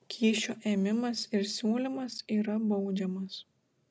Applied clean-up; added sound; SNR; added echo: none; none; none; none.